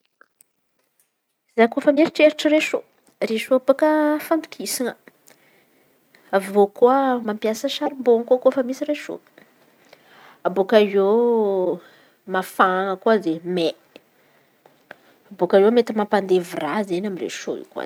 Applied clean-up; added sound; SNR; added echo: none; none; none; none.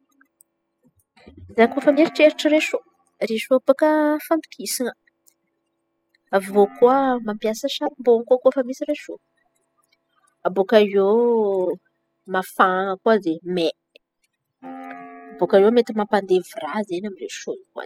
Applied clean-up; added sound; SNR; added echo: classical method spectral subtraction.